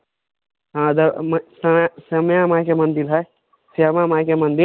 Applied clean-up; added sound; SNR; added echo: none; none; none; none.